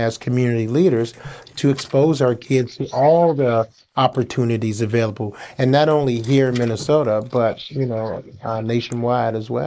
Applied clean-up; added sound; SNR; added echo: neural mask model Resemble Enhance denoiser.